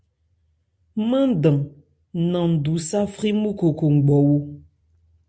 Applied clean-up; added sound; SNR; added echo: none; none; none; none.